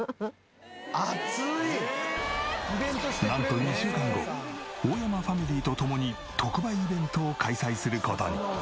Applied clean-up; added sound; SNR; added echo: none; none; none; none.